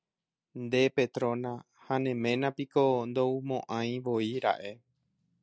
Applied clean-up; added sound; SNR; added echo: none; none; none; none.